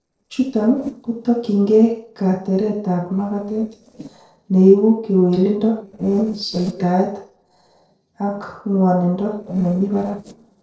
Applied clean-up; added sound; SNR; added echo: neural separator model SepFormer DNS4.